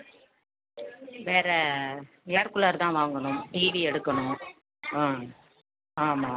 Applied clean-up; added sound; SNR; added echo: none; none; none; none.